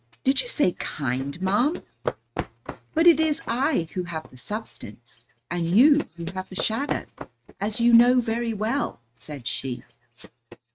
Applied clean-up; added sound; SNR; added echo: neural mask model RNNoise.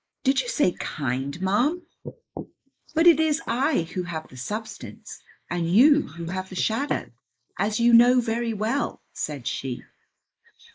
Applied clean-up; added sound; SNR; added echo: neural mask model Resemble Enhance denoiser.